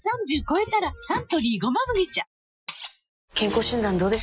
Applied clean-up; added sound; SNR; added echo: classical method Wiener filter.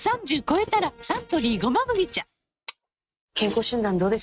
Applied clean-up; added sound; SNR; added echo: neural mask model RNNoise.